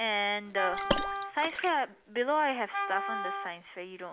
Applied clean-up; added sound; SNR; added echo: none; Wind instrument, woodwind instrument + Water / Splash, splatter; 3 dB; none.